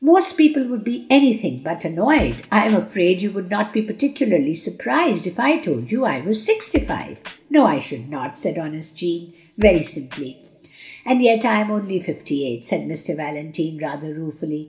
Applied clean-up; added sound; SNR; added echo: none; Drum kit; 14 dB; reverberation time 2.5 s.